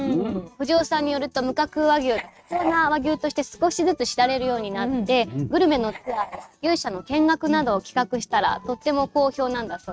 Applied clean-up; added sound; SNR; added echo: neural mask model RNNoise.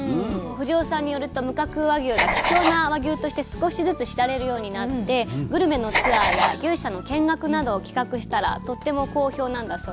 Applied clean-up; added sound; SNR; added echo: none; Writing; 4 dB; none.